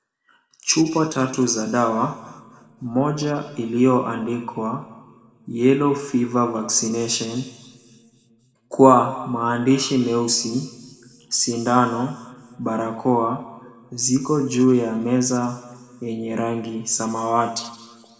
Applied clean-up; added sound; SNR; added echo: none; none; none; reverberation time 1.4 s.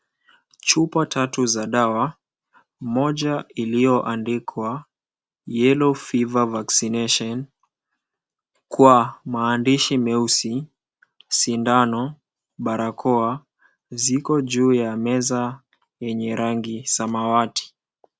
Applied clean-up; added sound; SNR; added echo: none; none; none; none.